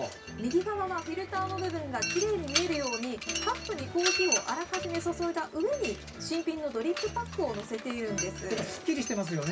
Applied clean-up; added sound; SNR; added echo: none; Mechanisms; 6 dB; reverberation time 0.1 s.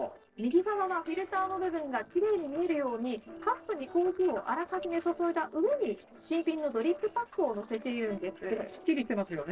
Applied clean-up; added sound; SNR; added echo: neural separator model SepFormer DNS4.